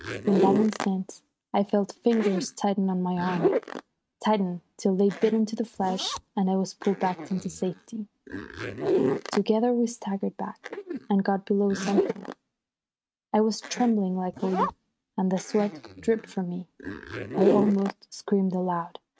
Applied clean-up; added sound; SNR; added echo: neural mask model RNNoise.